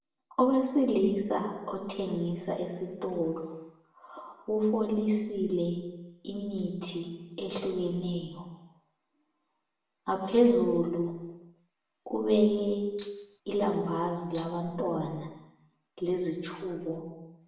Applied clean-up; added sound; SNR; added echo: none; Rattle (instrument); 2 dB; reverberation time 1.0 s.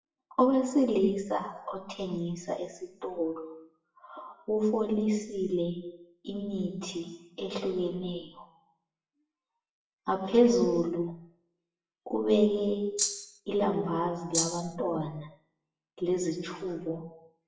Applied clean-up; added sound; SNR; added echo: classical method WPE with log-MMSE.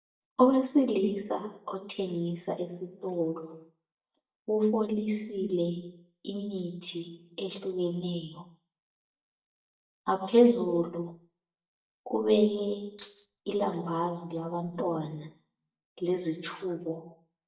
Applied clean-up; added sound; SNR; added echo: neural mask model DeepFilterNet 3.